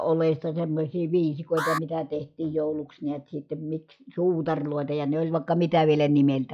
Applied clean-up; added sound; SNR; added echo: classical method log-MMSE.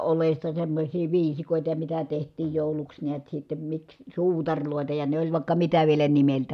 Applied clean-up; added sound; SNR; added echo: none; none; none; none.